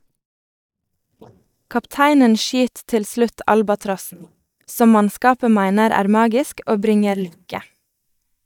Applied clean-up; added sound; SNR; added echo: neural mask model DeepFilterNet 3.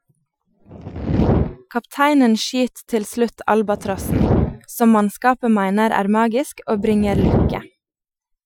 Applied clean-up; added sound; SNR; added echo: classical method Wiener filter.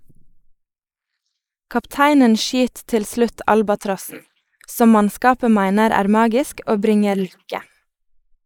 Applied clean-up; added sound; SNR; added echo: neural mask model Resemble Enhance denoiser.